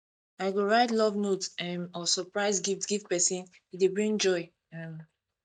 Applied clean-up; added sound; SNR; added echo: neural mask model DeepFilterNet 3.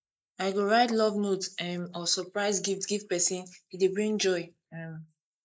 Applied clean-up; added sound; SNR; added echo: neural mask model Resemble Enhance denoiser.